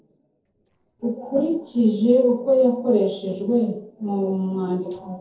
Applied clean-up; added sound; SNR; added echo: neural separator model SepFormer DNS4.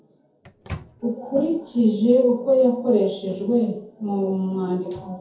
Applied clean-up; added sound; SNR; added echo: none; Microwave oven; 15 dB; reverberation time 0.6 s.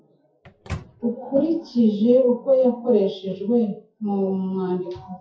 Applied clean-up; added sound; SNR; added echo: classical method WPE with log-MMSE.